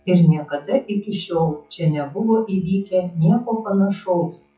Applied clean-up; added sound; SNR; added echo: classical method WPE with log-MMSE.